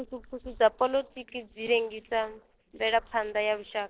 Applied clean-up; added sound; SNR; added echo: neural separator model SepFormer DNS4.